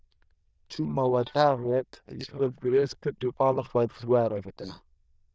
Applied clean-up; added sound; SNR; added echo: neural diffusion model UNIVERSE++.